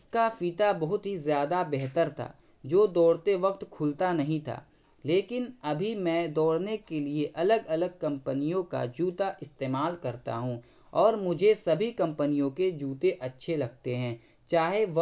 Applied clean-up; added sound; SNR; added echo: none; none; none; none.